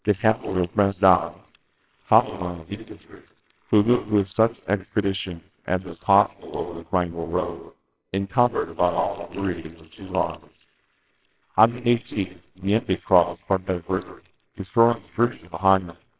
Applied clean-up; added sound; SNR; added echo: neural separator model SepFormer WHAMR!.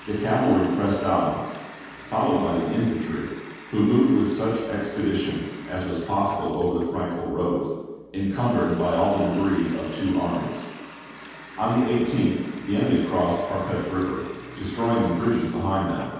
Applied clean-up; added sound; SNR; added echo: none; Water tap, faucet; 18 dB; reverberation time 1.2 s.